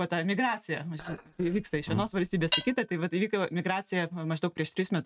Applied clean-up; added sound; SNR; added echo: neural mask model RNNoise.